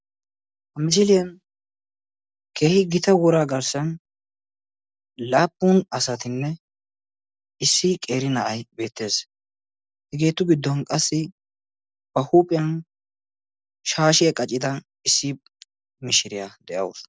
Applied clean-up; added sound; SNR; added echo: none; none; none; none.